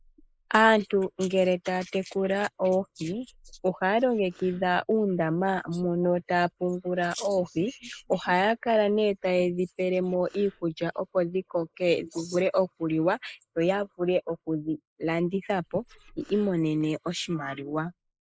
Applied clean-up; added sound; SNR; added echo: neural mask model Resemble Enhance denoiser.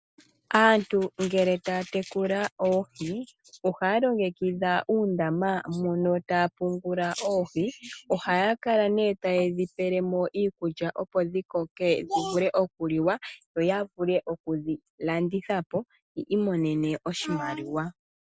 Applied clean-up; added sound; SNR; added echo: none; none; none; none.